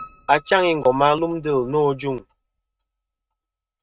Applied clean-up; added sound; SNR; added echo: neural mask model RNNoise.